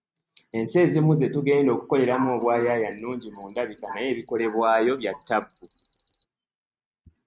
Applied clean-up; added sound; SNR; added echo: neural mask model RNNoise.